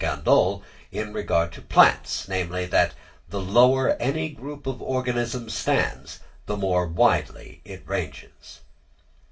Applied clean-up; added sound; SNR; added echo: none; none; none; reverberation time 0.2 s.